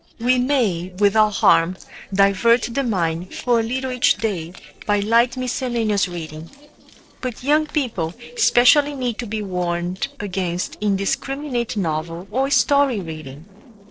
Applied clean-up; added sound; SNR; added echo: neural separator model SepFormer DNS4.